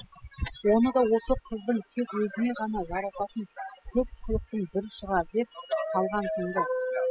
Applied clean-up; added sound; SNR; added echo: classical method spectral subtraction.